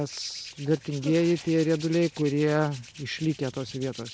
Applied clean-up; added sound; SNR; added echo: none; Hands; 18 dB; none.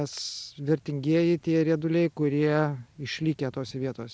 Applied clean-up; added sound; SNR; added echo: none; none; none; none.